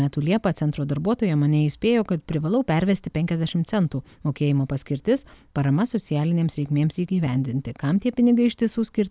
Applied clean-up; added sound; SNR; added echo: none; none; none; none.